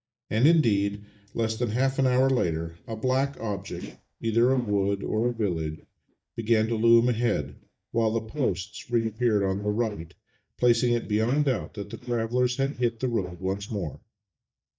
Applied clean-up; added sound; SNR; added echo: neural mask model DeepFilterNet 3.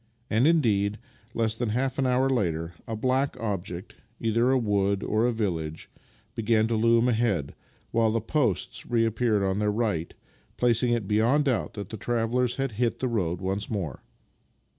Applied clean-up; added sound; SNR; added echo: none; none; none; none.